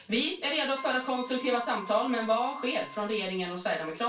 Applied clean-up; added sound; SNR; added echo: none; Wind instrument, woodwind instrument; 16 dB; reverberation time 0.2 s.